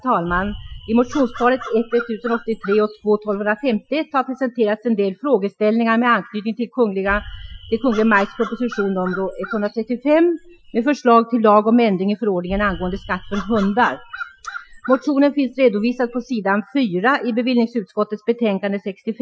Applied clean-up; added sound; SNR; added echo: classical method Wiener filter.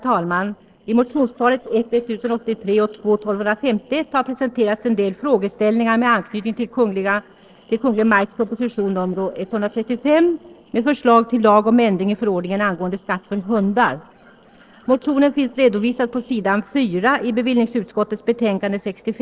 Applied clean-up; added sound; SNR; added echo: neural separator model SepFormer DNS4.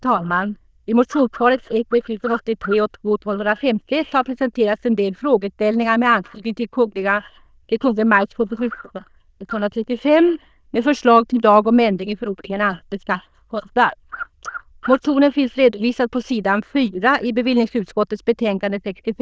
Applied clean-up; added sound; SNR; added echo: neural diffusion model UNIVERSE++.